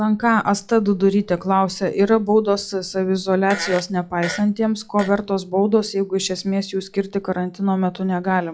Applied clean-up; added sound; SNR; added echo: classical method log-MMSE.